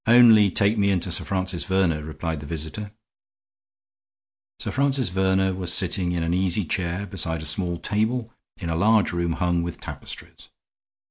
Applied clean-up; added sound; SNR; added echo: none; none; none; none.